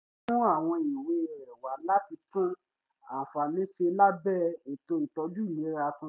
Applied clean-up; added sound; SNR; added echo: none; none; none; none.